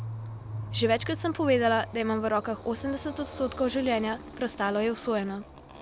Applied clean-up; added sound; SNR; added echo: none; Motorcycle; 11 dB; none.